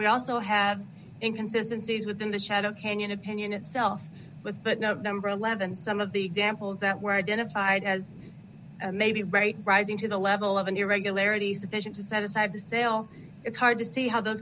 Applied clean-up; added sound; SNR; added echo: none; none; none; none.